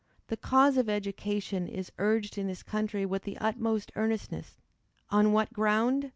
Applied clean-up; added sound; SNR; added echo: none; none; none; none.